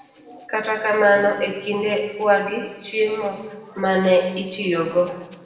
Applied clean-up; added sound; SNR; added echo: none; Breathing; 15 dB; reverberation time 1.2 s.